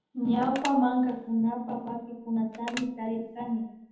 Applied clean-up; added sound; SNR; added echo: none; Telephone; 16 dB; reverberation time 1.1 s.